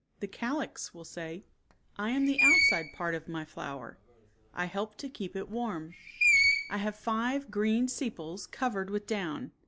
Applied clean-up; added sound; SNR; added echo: none; Screech; -2 dB; none.